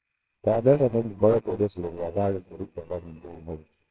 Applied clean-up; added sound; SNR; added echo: neural separator model SepFormer WHAMR!.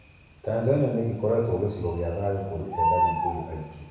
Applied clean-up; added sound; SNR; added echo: none; Bird; 4 dB; reverberation time 1.0 s.